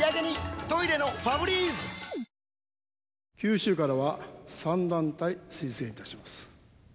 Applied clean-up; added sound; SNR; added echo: none; none; none; none.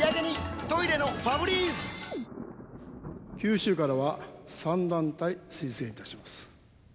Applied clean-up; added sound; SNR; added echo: none; Thunder; 13 dB; none.